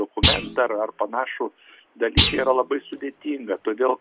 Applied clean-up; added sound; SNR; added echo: none; Thump, thud; 0 dB; none.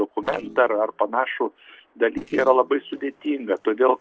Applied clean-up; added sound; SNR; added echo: neural separator model SepFormer DNS4.